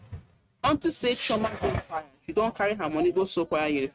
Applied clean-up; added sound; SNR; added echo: neural mask model RNNoise.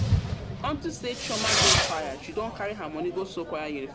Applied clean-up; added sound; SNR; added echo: none; Fireworks; -4 dB; none.